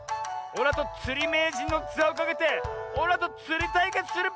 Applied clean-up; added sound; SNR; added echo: none; none; none; none.